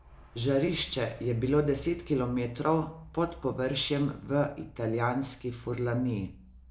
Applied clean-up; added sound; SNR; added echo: none; none; none; none.